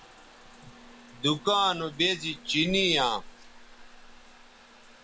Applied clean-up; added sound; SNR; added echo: none; Trickle, dribble / Bathtub (filling or washing) / Water tap, faucet; 18 dB; none.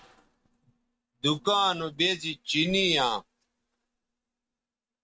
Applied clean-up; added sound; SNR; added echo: neural mask model RNNoise.